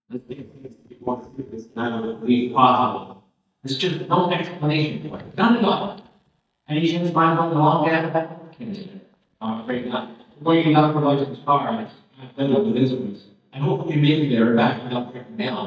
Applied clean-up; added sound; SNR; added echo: neural mask model DeepFilterNet 3.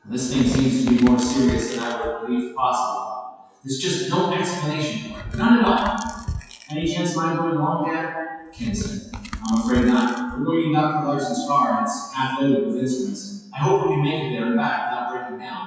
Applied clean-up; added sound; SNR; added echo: classical method WPE with log-MMSE.